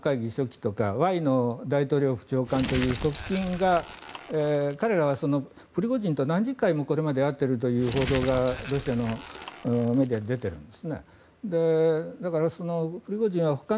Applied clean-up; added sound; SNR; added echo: none; Crumpling, crinkling; 11 dB; none.